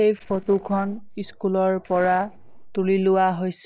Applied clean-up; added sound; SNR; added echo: neural separator model SepFormer DNS4.